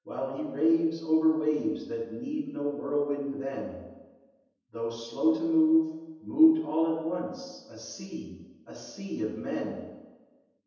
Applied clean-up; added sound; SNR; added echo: none; none; none; reverberation time 1.1 s.